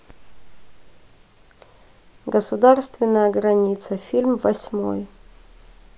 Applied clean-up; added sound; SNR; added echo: none; none; none; none.